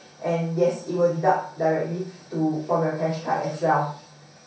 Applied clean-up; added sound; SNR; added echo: none; none; none; reverberation time 0.6 s.